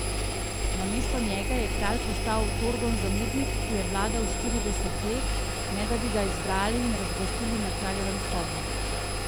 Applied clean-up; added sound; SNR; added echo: none; Engine; -3 dB; none.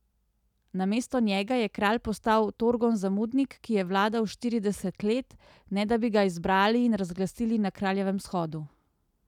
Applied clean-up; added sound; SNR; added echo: none; none; none; none.